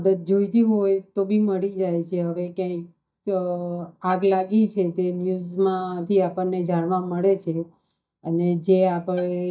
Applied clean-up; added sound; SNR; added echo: neural mask model DeepFilterNet 3.